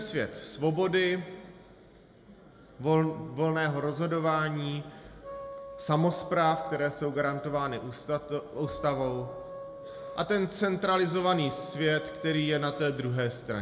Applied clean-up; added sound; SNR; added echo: none; Wind instrument, woodwind instrument; 14 dB; reverberation time 1.0 s.